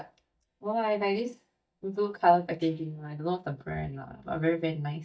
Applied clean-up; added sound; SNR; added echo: neural mask model DeepFilterNet 3.